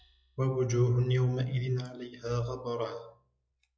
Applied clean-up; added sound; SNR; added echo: classical method log-MMSE.